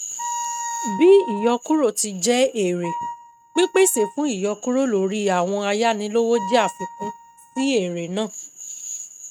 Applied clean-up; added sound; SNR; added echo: neural mask model RNNoise.